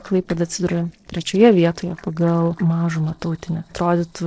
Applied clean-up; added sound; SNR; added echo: neural separator model SepFormer DNS4.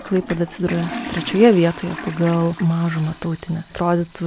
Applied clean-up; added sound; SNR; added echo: none; Toilet flush; 14 dB; none.